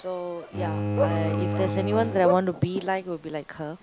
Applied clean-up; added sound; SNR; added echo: none; Bark + Bowed string instrument; 2 dB; none.